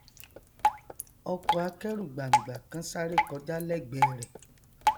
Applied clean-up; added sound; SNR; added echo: none; Drip; -4 dB; none.